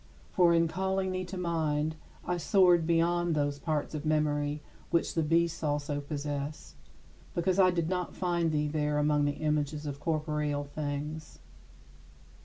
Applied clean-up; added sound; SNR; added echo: none; none; none; none.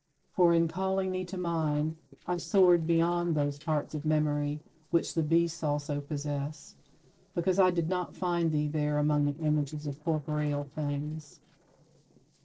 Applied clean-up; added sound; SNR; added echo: neural separator model SepFormer DNS4.